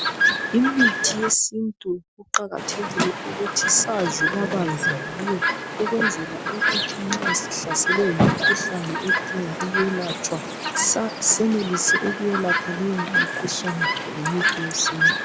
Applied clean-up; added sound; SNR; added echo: none; Chirp, tweet; -1 dB; none.